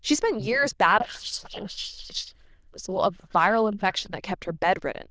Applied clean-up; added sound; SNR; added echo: neural diffusion model UNIVERSE++.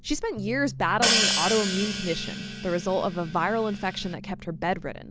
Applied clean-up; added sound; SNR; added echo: none; Hi-hat; 2 dB; none.